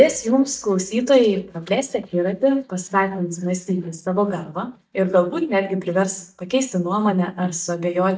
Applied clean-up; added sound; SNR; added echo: neural mask model DeepFilterNet 3.